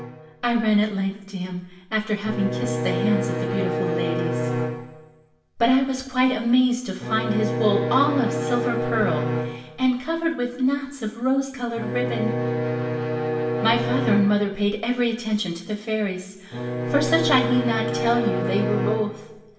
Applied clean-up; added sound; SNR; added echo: none; Bowed string instrument; 3 dB; reverberation time 1.1 s.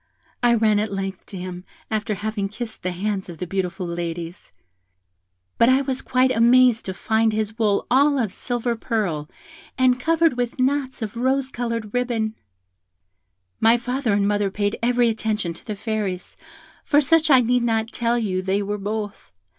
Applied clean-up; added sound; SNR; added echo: none; none; none; none.